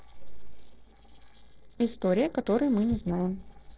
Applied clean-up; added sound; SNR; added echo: neural separator model SepFormer DNS4.